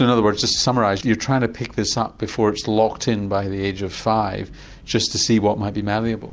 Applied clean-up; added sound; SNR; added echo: none; none; none; none.